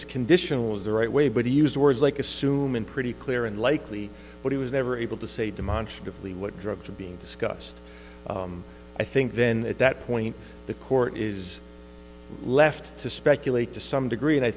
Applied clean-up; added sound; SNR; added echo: none; none; none; none.